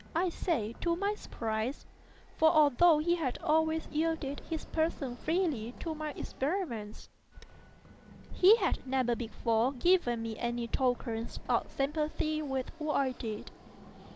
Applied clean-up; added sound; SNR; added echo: none; Fixed-wing aircraft, airplane + Run; 20 dB; none.